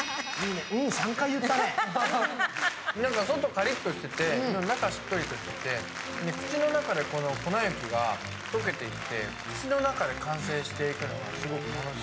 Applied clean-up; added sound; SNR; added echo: none; Applause; 8 dB; none.